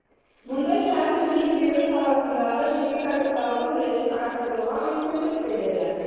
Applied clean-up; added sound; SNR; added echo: neural separator model SepFormer DNS4.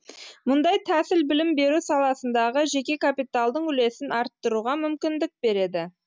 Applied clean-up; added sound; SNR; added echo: none; none; none; none.